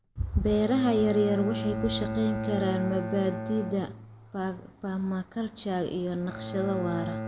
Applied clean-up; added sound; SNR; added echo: none; Bowed string instrument; 7 dB; none.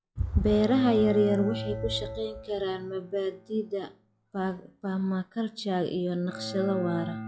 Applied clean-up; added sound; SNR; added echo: classical method log-MMSE.